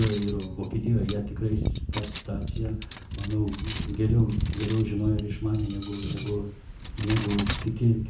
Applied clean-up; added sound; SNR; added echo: none; Cutlery, silverware; 3 dB; reverberation time 0.6 s.